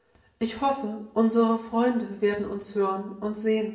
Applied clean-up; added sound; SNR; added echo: none; none; none; reverberation time 0.6 s.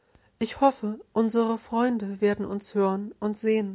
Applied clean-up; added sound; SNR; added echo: none; none; none; none.